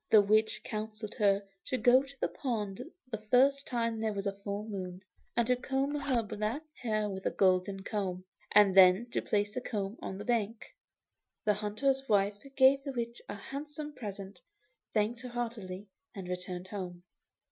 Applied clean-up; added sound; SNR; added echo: classical method Wiener filter.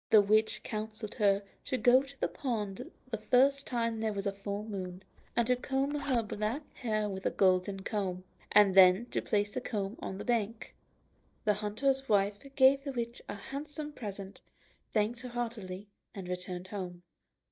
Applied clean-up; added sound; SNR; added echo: neural mask model DeepFilterNet 3.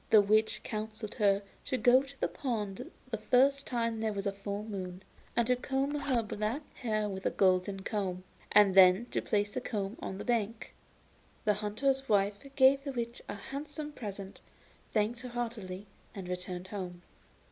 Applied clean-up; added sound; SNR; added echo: none; Zipper (clothing); 15 dB; none.